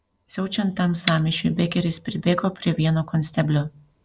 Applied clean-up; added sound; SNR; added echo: none; Shatter; 16 dB; none.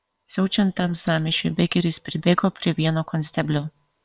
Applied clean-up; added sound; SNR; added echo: neural separator model SepFormer WHAM!.